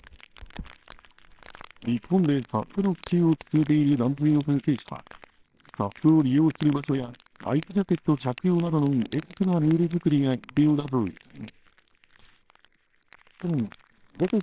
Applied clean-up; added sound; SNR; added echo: neural separator model SepFormer WHAMR!.